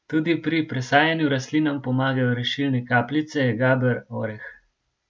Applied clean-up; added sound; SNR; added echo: none; none; none; none.